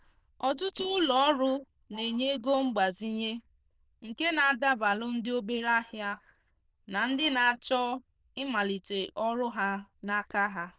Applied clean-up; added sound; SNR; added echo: neural diffusion model UNIVERSE++.